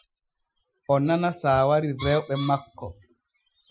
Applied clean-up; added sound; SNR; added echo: classical method Wiener filter.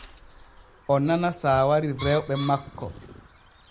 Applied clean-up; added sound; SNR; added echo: none; Mechanisms / Bicycle + Bird; 18 dB; none.